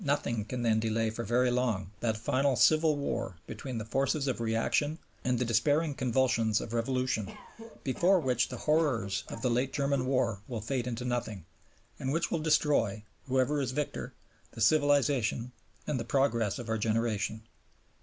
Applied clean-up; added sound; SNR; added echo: none; Cough; 17 dB; none.